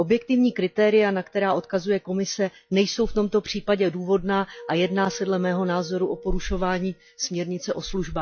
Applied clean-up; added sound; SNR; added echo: classical method log-MMSE.